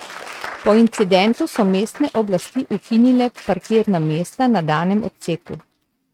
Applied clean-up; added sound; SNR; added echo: neural mask model RNNoise.